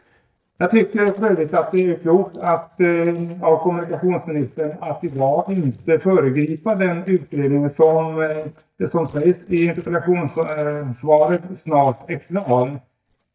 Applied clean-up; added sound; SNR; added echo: neural mask model DeepFilterNet 3.